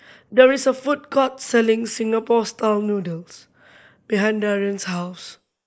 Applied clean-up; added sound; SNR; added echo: neural mask model Resemble Enhance denoiser.